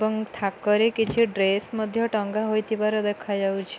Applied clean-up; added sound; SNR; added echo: none; Car; 19 dB; none.